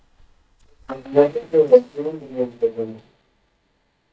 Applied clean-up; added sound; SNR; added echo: neural mask model DeepFilterNet 3.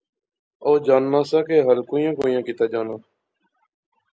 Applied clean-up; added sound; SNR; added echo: none; none; none; none.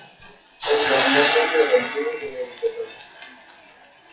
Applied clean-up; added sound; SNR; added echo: classical method WPE with log-MMSE.